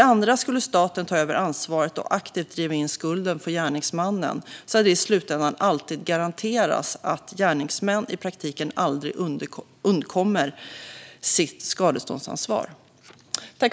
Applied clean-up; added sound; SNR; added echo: none; none; none; none.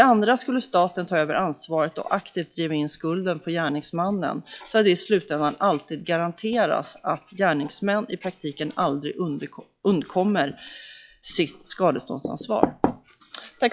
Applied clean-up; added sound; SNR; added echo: classical method log-MMSE.